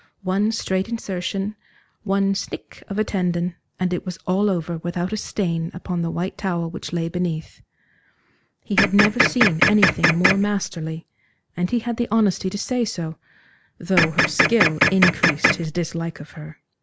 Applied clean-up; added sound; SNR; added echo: none; Printer; -3 dB; none.